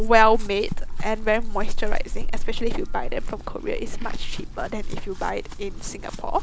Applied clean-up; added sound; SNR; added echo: none; Chewing, mastication / Livestock, farm animals, working animals; -3 dB; none.